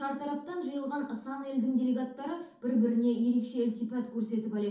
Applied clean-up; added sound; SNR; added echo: none; none; none; reverberation time 0.5 s.